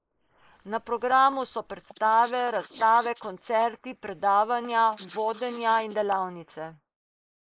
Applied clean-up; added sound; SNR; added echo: neural mask model Resemble Enhance denoiser.